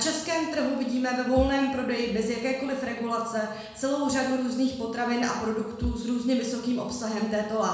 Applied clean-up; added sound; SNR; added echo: none; Bass drum / Thump, thud; 16 dB; reverberation time 0.9 s.